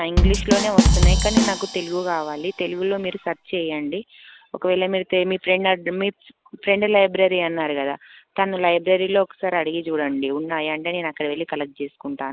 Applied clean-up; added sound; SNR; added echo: none; Bass drum / Drum kit; -2 dB; none.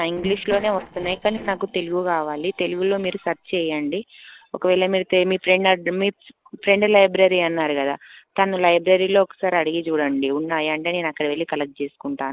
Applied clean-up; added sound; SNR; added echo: neural separator model SepFormer DNS4.